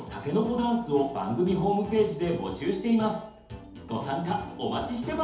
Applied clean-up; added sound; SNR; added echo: none; none; none; reverberation time 2.2 s.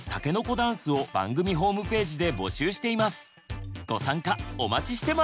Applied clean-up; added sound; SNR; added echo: none; none; none; none.